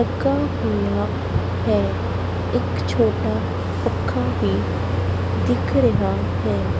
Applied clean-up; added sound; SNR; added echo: none; none; none; none.